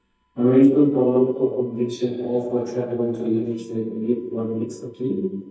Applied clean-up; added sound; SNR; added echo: neural mask model DeepFilterNet 3.